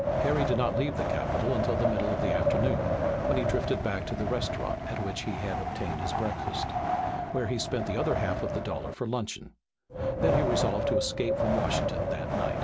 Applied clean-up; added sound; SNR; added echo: none; Wind; -3 dB; none.